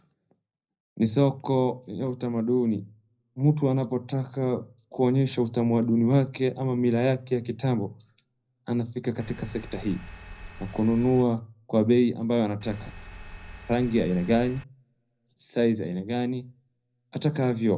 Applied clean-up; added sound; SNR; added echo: none; Engine; 15 dB; reverberation time 0.4 s.